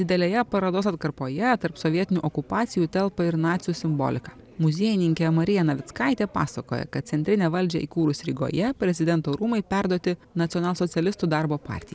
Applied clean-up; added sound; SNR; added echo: none; none; none; none.